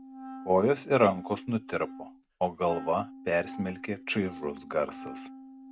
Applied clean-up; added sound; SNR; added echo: none; Wind instrument, woodwind instrument; 14 dB; none.